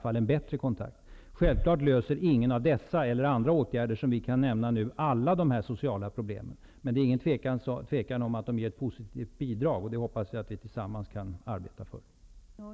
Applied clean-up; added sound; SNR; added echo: none; none; none; none.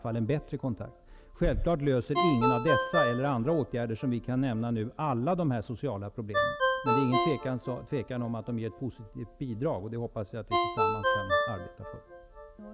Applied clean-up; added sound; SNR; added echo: none; Ringtone; 2 dB; none.